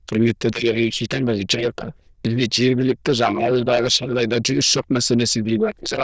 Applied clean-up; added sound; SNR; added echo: neural diffusion model UNIVERSE++.